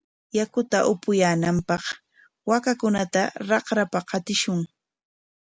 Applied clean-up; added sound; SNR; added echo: none; none; none; none.